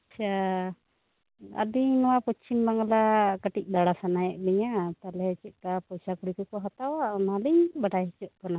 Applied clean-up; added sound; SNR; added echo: none; none; none; none.